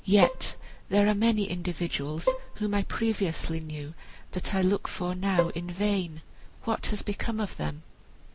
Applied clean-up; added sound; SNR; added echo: none; Bowed string instrument; 8 dB; none.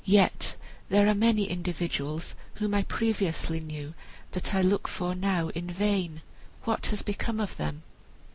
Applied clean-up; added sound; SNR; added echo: none; none; none; none.